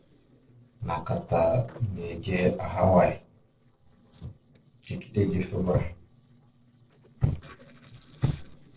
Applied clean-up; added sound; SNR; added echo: neural separator model SepFormer DNS4.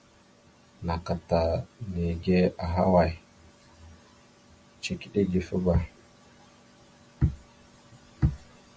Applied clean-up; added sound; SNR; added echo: none; none; none; none.